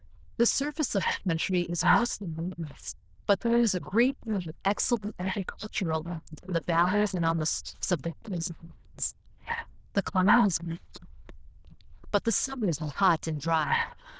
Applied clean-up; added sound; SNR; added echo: neural diffusion model UNIVERSE++.